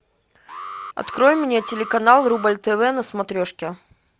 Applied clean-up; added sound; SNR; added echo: none; Alarm; 15 dB; none.